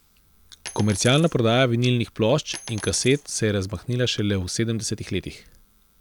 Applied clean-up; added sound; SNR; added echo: none; Coin (dropping); 16 dB; none.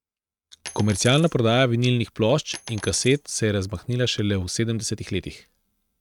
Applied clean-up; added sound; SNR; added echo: neural mask model RNNoise.